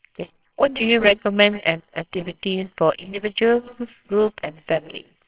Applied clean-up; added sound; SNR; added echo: neural separator model SepFormer WHAMR!.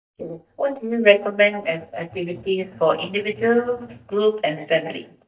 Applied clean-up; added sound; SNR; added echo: neural mask model DeepFilterNet 3.